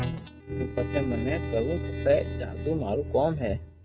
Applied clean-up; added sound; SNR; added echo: neural mask model RNNoise.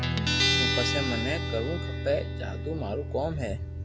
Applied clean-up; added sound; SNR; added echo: none; Guitar; -4 dB; none.